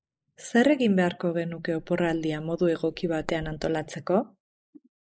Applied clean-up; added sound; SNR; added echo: neural mask model Resemble Enhance denoiser.